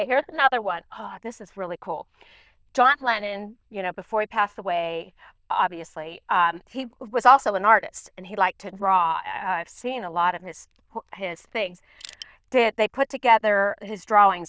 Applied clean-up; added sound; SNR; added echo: neural diffusion model UNIVERSE++.